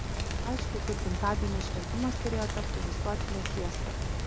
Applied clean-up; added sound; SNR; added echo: none; Rain; -5 dB; none.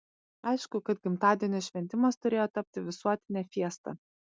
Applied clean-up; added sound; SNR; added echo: none; none; none; none.